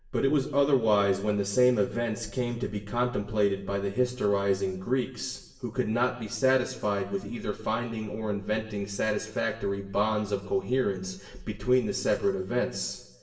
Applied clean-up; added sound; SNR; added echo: none; none; none; reverberation time 0.8 s.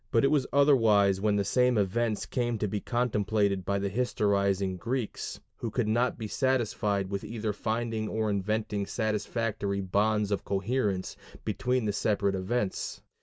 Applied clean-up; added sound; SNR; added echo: none; none; none; none.